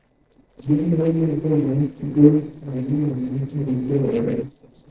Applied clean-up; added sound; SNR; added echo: neural separator model SepFormer DNS4.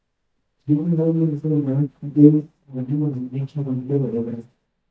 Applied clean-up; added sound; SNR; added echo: neural mask model DeepFilterNet 3.